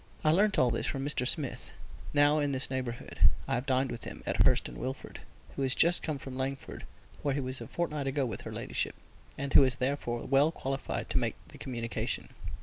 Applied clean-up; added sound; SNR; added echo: none; none; none; none.